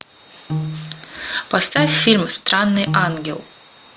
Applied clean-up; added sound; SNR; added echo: none; Piano; 7 dB; none.